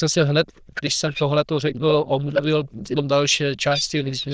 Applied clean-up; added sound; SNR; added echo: neural diffusion model UNIVERSE++.